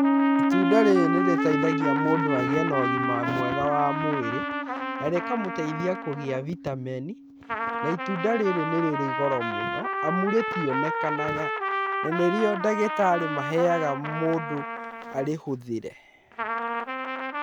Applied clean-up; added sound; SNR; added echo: none; Piano + Trumpet; 0 dB; none.